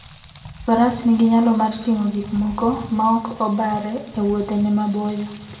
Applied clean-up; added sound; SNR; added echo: none; Rain; 20 dB; reverberation time 0.6 s.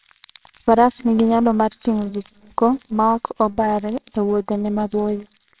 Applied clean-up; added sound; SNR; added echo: neural separator model SepFormer WHAMR!.